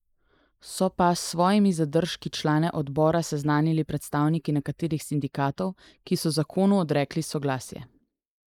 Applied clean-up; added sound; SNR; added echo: neural mask model Resemble Enhance denoiser.